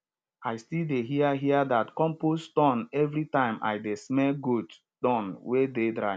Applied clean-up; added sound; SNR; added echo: none; none; none; none.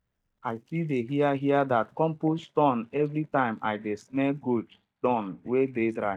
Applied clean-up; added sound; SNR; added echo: neural mask model DeepFilterNet 3.